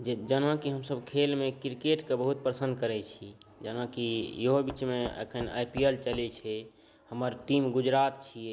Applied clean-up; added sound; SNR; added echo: none; Knock / Wood; 14 dB; none.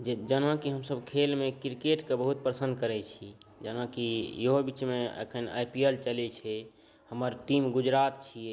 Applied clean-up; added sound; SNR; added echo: none; none; none; none.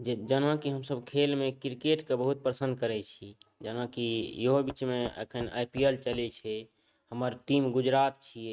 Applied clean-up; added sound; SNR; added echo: neural mask model RNNoise.